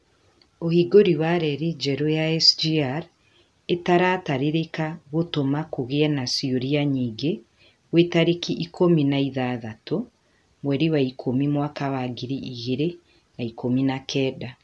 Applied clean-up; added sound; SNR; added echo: none; none; none; none.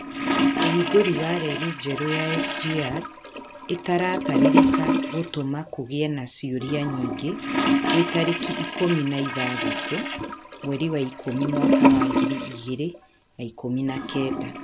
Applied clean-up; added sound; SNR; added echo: none; Toilet flush / Gurgling; -2 dB; none.